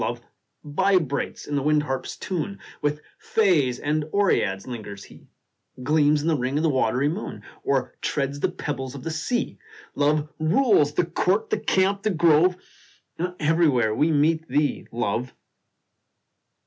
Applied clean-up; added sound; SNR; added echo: none; none; none; none.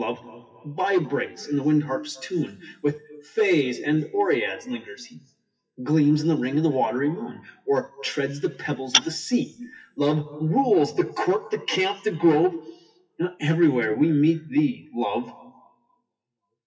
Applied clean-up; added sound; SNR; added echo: classical method WPE with log-MMSE.